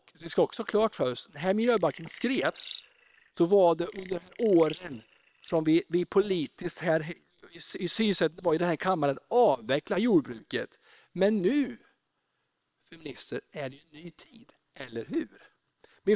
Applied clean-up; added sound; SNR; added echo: neural separator model SepFormer WHAM!.